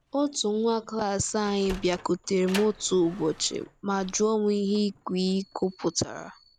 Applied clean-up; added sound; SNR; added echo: none; Sliding door; 19 dB; none.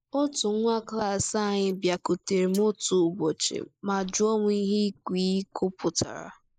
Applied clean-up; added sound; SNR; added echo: neural mask model Resemble Enhance denoiser.